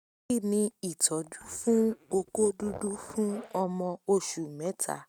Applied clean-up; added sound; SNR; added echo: neural mask model RNNoise.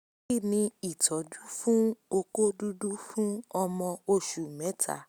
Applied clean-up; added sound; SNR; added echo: none; none; none; none.